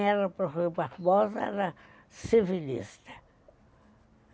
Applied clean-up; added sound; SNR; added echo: none; none; none; none.